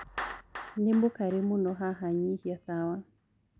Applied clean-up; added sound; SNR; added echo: none; Clapping; 15 dB; none.